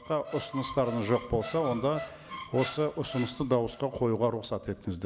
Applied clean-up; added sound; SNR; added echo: none; Squeak; 13 dB; none.